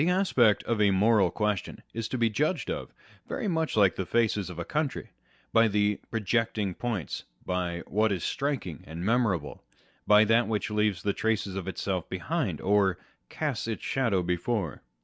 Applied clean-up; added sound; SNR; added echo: none; none; none; none.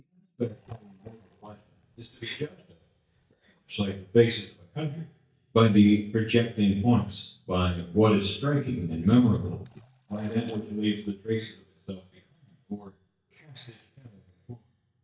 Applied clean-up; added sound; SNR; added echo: neural mask model DeepFilterNet 3.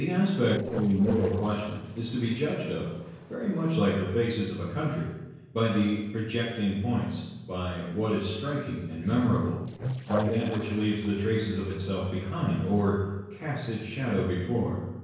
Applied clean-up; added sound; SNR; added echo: neural separator model SepFormer DNS4.